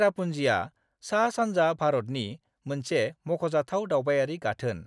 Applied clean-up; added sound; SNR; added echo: none; none; none; none.